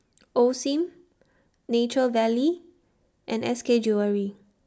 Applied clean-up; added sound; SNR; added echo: none; none; none; none.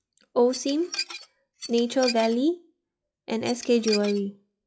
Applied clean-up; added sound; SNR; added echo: classical method log-MMSE.